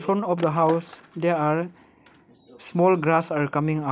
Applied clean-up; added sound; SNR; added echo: none; Skateboard; 19 dB; none.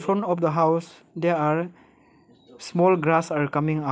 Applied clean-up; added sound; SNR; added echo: none; none; none; none.